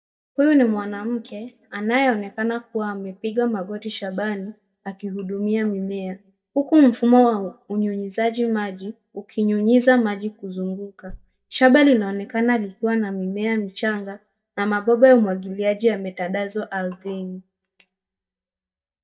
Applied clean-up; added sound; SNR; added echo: neural mask model DeepFilterNet 3.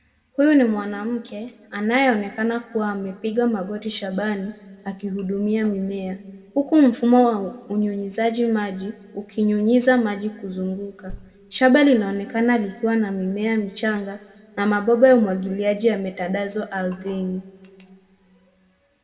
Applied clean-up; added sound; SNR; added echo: none; Bass drum; 19 dB; reverberation time 1.0 s.